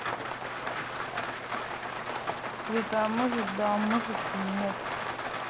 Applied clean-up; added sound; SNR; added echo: none; Rain; 0 dB; none.